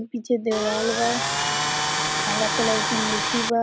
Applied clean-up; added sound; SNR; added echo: none; Tools; -2 dB; none.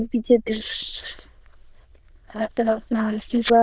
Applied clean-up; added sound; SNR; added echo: neural diffusion model UNIVERSE++.